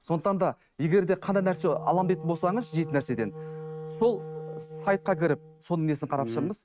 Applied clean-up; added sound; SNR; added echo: neural mask model RNNoise.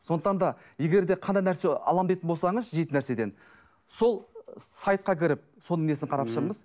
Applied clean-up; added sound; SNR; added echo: none; none; none; none.